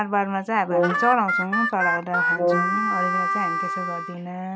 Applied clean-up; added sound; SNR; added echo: none; Harmonica + Brass instrument; -2 dB; none.